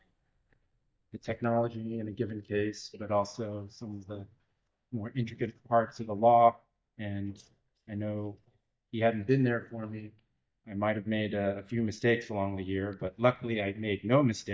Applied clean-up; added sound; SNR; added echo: neural mask model DeepFilterNet 3.